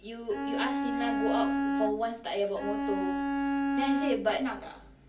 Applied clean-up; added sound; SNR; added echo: none; Bowed string instrument; -2 dB; reverberation time 0.3 s.